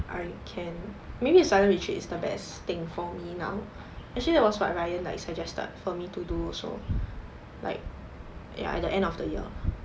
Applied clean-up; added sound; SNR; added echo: none; none; none; none.